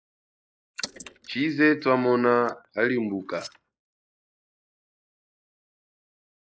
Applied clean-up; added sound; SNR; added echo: neural mask model Resemble Enhance denoiser.